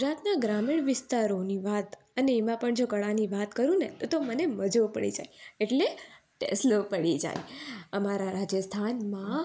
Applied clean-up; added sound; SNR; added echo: none; none; none; none.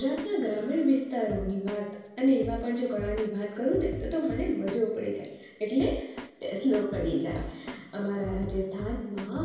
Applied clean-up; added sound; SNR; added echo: none; Drum kit; 11 dB; reverberation time 0.9 s.